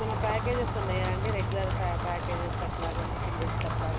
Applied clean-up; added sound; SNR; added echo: none; Rain; -5 dB; none.